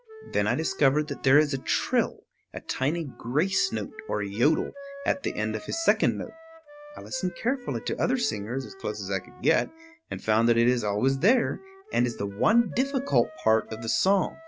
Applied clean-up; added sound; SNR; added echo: none; Wind instrument, woodwind instrument; 19 dB; none.